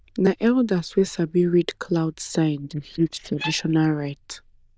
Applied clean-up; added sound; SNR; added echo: neural diffusion model UNIVERSE++.